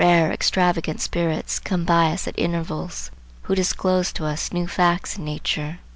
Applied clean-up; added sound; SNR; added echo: none; none; none; none.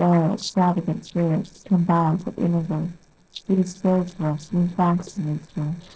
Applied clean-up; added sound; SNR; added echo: neural separator model SepFormer DNS4.